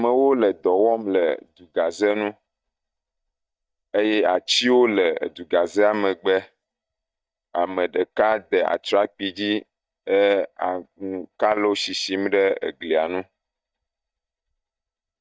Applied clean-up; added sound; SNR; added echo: neural mask model DeepFilterNet 3.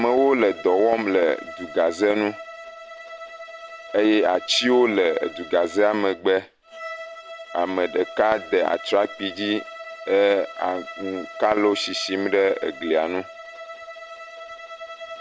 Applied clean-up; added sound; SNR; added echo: none; Bowed string instrument; 15 dB; none.